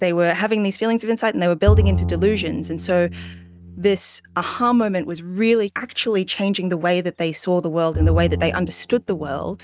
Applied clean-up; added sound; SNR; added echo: neural mask model RNNoise.